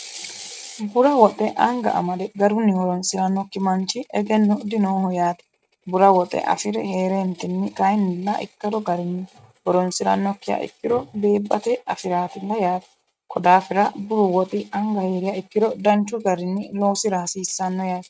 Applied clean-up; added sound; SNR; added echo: neural mask model RNNoise.